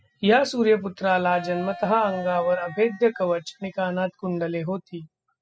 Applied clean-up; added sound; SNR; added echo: classical method spectral subtraction.